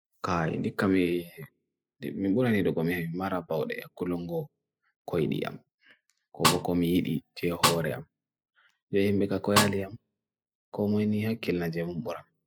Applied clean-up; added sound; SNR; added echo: classical method spectral subtraction.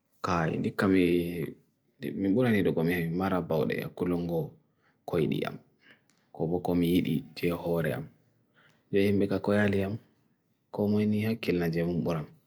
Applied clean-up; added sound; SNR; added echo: none; none; none; none.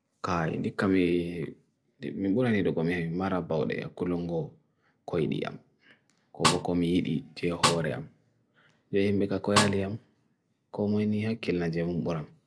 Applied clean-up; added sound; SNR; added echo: none; Snare drum; 1 dB; none.